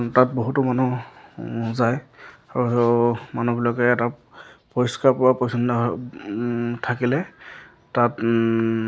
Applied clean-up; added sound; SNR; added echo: none; none; none; none.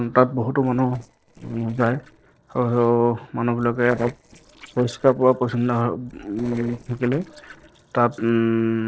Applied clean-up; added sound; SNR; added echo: neural separator model SepFormer DNS4.